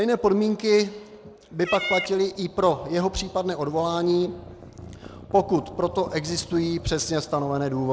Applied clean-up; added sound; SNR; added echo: none; Meow / Purr; 14 dB; none.